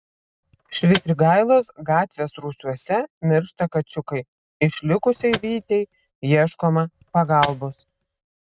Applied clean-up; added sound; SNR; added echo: neural mask model RNNoise.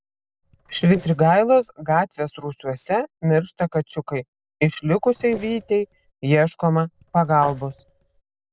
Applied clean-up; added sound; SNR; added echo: neural separator model SepFormer DNS4.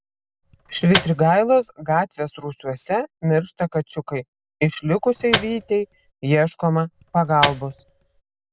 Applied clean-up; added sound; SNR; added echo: none; Microwave oven; 7 dB; none.